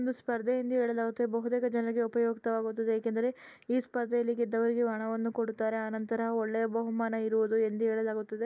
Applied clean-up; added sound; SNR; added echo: none; none; none; none.